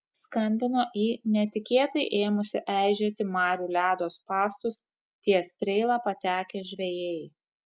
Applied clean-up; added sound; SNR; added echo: none; none; none; none.